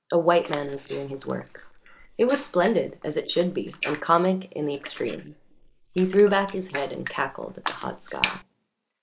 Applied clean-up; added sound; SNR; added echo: neural mask model Resemble Enhance denoiser.